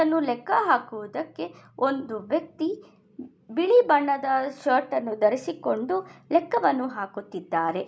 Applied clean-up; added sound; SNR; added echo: none; none; none; none.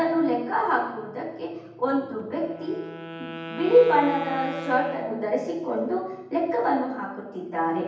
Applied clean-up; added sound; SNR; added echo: none; Wind instrument, woodwind instrument; 15 dB; reverberation time 0.9 s.